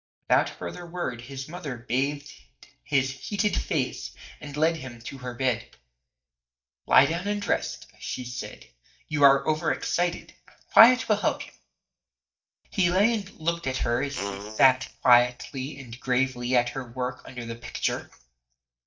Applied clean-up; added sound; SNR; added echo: neural mask model DeepFilterNet 3.